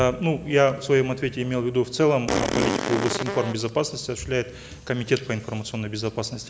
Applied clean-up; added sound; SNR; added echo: none; Fart; 1 dB; none.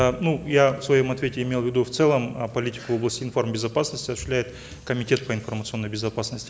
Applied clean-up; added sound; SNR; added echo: none; none; none; none.